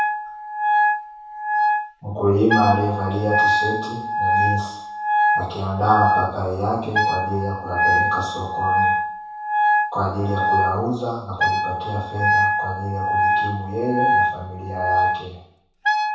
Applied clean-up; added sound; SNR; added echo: none; Wind instrument, woodwind instrument; -3 dB; reverberation time 0.7 s.